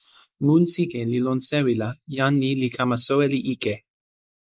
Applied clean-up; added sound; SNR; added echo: neural mask model Resemble Enhance denoiser.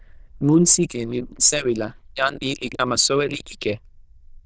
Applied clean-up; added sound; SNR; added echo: neural diffusion model UNIVERSE++.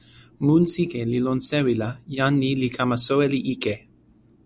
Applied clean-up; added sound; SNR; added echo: none; none; none; none.